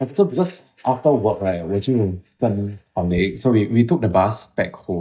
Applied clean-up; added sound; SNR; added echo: neural mask model DeepFilterNet 3.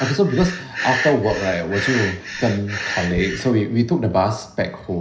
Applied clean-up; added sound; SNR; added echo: none; Breathing; 8 dB; reverberation time 0.5 s.